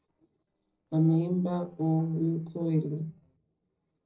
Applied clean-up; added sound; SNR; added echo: neural separator model SepFormer DNS4.